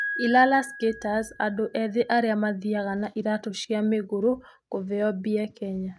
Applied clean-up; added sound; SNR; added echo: neural mask model RNNoise.